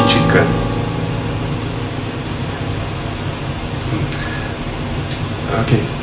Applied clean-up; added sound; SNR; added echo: none; Acoustic guitar / Strum; 3 dB; reverberation time 0.7 s.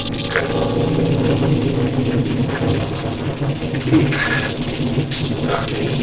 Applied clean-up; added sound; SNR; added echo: neural separator model SepFormer DNS4.